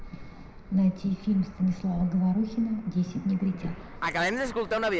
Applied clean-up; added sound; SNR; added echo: none; Fixed-wing aircraft, airplane; 5 dB; reverberation time 0.7 s.